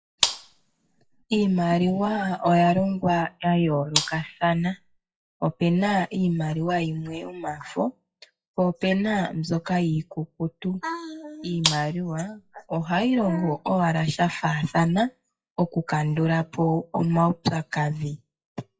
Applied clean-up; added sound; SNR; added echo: classical method WPE with log-MMSE.